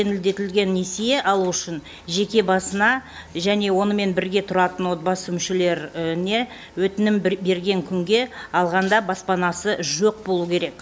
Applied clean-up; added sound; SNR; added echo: none; none; none; none.